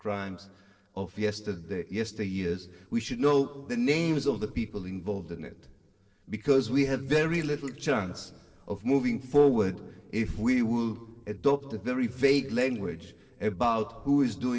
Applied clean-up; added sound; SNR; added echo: neural separator model SepFormer DNS4.